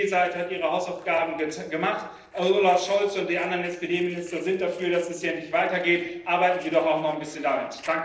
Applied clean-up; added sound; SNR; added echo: neural separator model SepFormer DNS4.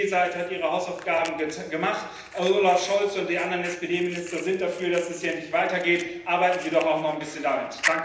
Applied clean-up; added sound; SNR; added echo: none; Fire; 14 dB; reverberation time 0.9 s.